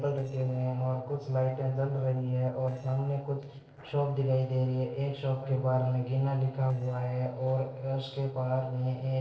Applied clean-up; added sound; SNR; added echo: neural separator model SepFormer DNS4.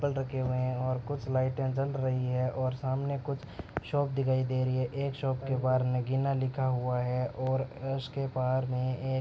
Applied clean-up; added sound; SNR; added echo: none; none; none; none.